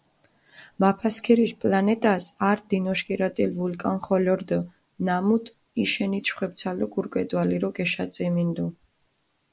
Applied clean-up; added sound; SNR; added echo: none; none; none; none.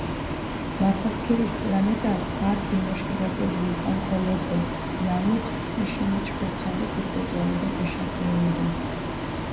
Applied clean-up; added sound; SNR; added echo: none; Bus; 2 dB; reverberation time 0.8 s.